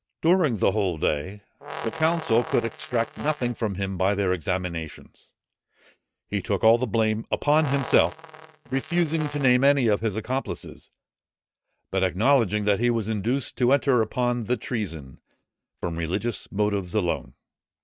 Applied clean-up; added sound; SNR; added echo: neural mask model RNNoise.